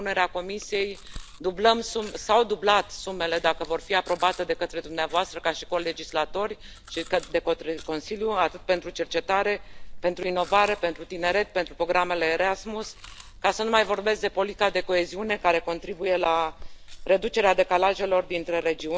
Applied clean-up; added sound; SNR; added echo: none; Chewing, mastication; 17 dB; none.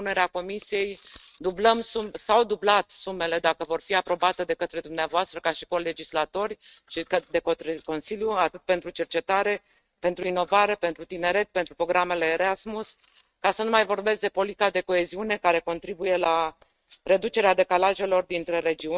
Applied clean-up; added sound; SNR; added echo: neural mask model RNNoise.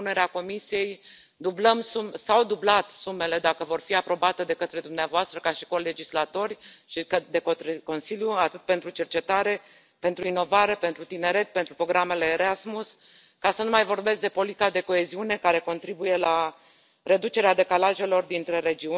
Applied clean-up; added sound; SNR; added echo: none; none; none; none.